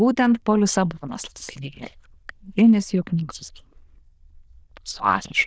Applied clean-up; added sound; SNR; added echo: neural diffusion model UNIVERSE++.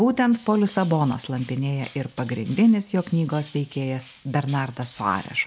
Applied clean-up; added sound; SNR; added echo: none; Cutlery, silverware; 17 dB; none.